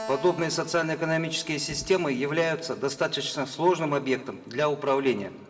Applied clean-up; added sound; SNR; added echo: none; Keyboard (musical); 19 dB; reverberation time 2.8 s.